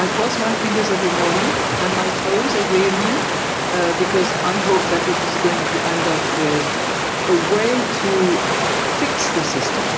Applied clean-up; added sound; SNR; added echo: none; Water; -2 dB; reverberation time 2.7 s.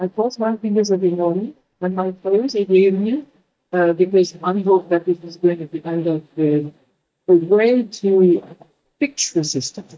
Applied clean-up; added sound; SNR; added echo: neural mask model DeepFilterNet 3.